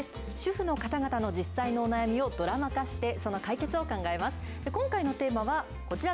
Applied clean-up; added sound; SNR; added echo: none; none; none; none.